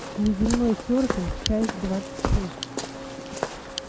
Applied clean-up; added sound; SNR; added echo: none; Walk, footsteps; 6 dB; none.